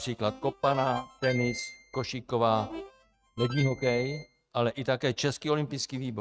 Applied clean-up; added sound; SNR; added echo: neural mask model RNNoise.